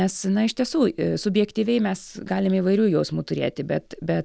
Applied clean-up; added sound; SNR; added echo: none; none; none; none.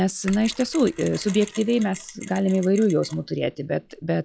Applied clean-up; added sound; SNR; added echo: classical method log-MMSE.